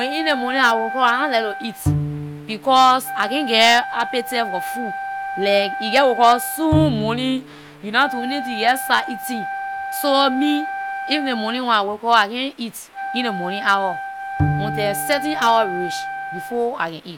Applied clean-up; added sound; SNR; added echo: none; Bowed string instrument + Wind instrument, woodwind instrument; 6 dB; none.